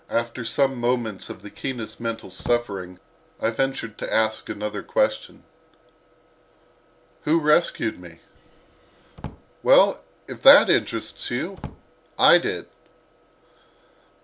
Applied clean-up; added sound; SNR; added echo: none; Drawer open or close; 16 dB; none.